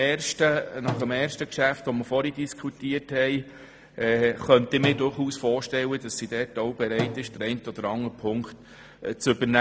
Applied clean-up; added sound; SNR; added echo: none; Drum; 12 dB; none.